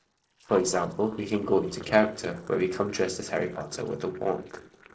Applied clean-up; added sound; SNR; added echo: neural separator model SepFormer DNS4.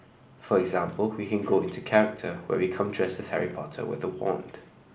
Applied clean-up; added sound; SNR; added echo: none; none; none; none.